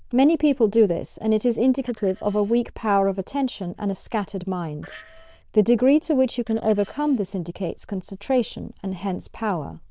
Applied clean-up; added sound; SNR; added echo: neural diffusion model UNIVERSE++.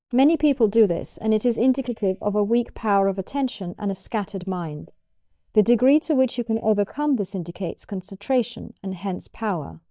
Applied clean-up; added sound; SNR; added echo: neural mask model DeepFilterNet 3.